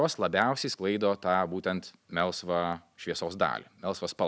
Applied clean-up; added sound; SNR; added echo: none; none; none; none.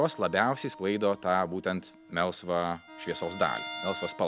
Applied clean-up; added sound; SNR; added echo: none; Bowed string instrument + Wind instrument, woodwind instrument; 14 dB; none.